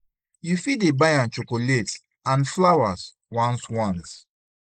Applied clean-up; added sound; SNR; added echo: neural mask model Resemble Enhance denoiser.